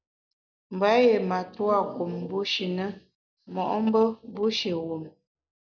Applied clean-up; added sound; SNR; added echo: none; none; none; none.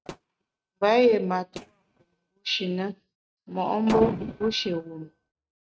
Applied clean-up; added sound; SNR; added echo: neural mask model RNNoise.